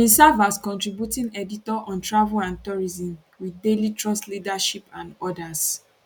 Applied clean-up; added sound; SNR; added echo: none; none; none; none.